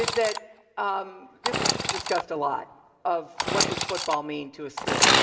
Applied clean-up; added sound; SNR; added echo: none; Sawing / Engine; -3 dB; reverberation time 0.5 s.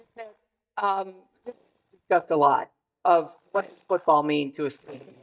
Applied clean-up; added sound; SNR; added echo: neural mask model DeepFilterNet 3.